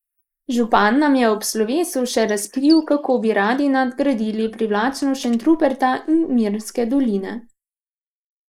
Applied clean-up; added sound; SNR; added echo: neural mask model Resemble Enhance denoiser.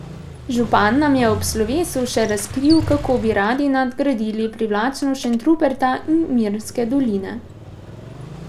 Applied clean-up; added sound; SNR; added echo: none; Motorcycle; 13 dB; none.